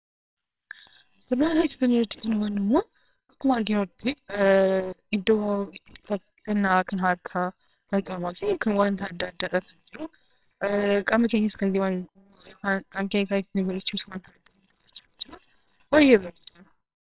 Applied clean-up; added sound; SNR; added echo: neural separator model SepFormer WHAMR!.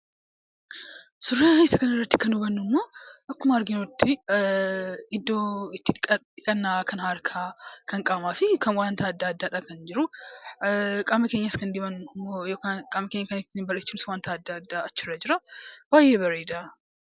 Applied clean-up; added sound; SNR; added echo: none; none; none; none.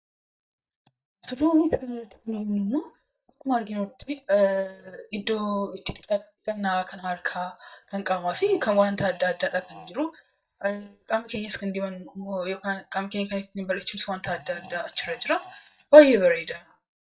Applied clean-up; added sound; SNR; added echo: neural mask model DeepFilterNet 3.